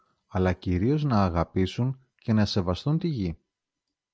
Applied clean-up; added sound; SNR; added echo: none; none; none; none.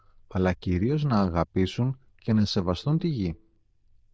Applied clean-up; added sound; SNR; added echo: neural diffusion model UNIVERSE++.